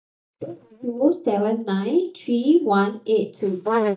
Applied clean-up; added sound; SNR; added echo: neural mask model DeepFilterNet 3.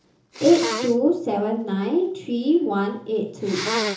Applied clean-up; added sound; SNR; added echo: none; Sneeze; 9 dB; reverberation time 0.6 s.